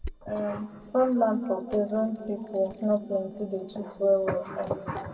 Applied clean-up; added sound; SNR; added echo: none; Sink (filling or washing); 19 dB; reverberation time 1.7 s.